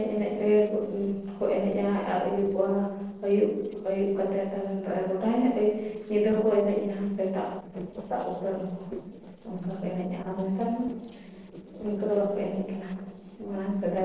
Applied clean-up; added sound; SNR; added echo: neural separator model SepFormer DNS4.